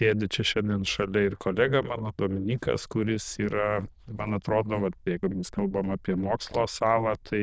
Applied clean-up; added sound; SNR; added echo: neural diffusion model UNIVERSE++.